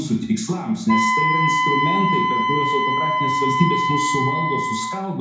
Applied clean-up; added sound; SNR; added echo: none; Wind instrument, woodwind instrument; -2 dB; reverberation time 0.5 s.